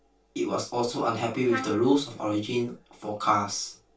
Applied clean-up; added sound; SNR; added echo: none; Trumpet; 11 dB; reverberation time 0.2 s.